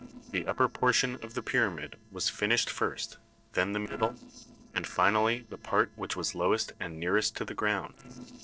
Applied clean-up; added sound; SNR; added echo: neural separator model SepFormer DNS4.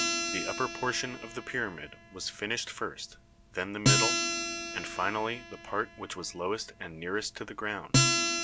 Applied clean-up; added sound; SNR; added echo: none; Acoustic guitar; -3 dB; none.